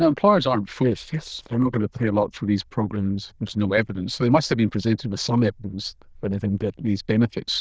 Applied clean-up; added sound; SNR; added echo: neural diffusion model UNIVERSE++.